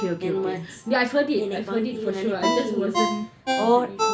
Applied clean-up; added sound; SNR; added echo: none; Ringtone; 5 dB; none.